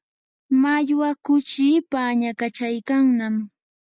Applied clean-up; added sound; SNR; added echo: none; none; none; none.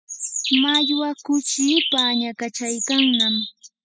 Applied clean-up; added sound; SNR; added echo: classical method spectral subtraction.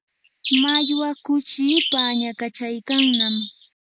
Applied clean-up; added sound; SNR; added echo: none; Bird; 1 dB; none.